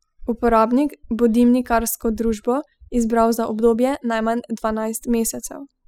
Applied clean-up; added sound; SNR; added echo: classical method spectral subtraction.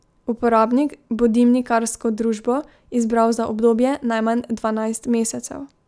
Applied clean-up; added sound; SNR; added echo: none; none; none; none.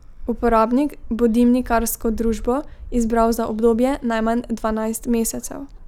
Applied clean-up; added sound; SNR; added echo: none; Gull, seagull; 12 dB; none.